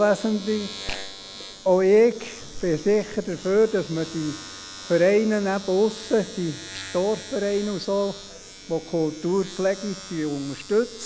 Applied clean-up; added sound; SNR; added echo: none; Domestic sounds, home sounds; 15 dB; none.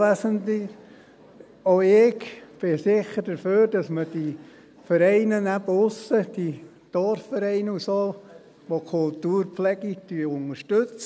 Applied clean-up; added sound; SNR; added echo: none; none; none; none.